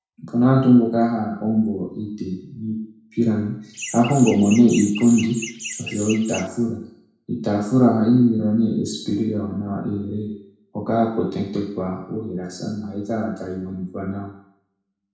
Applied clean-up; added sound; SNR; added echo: none; Chirp, tweet; 11 dB; reverberation time 0.6 s.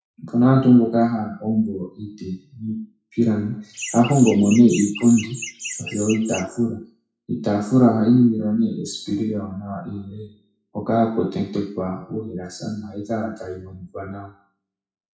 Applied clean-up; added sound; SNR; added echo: classical method WPE with log-MMSE.